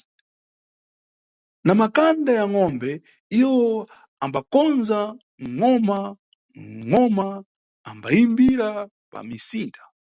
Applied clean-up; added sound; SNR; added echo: none; none; none; none.